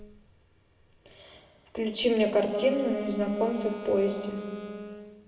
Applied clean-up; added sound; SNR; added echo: none; Wind instrument, woodwind instrument; 11 dB; reverberation time 2.0 s.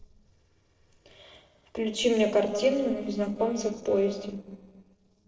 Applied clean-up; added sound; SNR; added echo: neural separator model SepFormer DNS4.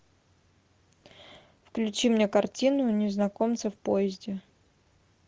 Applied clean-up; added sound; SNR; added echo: none; none; none; none.